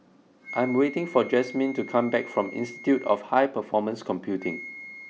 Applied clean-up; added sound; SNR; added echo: none; Wind instrument, woodwind instrument; 17 dB; none.